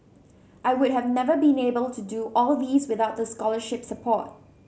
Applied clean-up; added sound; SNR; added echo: none; none; none; none.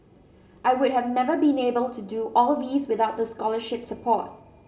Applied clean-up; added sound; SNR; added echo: none; none; none; reverberation time 0.8 s.